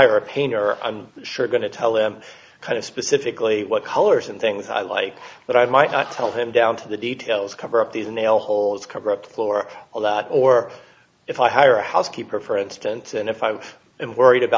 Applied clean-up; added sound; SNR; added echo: none; none; none; none.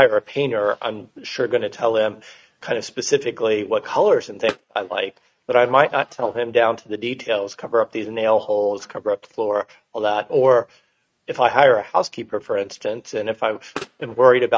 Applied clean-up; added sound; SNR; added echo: neural mask model RNNoise.